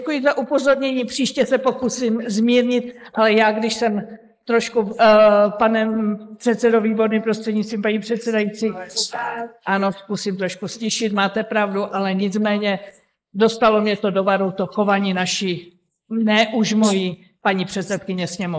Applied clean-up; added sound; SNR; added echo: neural mask model Resemble Enhance denoiser.